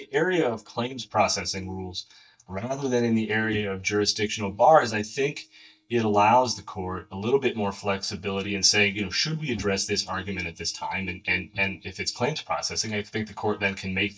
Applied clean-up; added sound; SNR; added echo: neural mask model DeepFilterNet 3.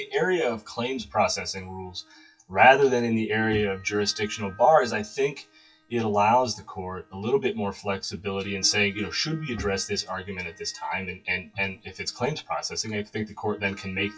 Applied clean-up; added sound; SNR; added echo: classical method WPE with log-MMSE.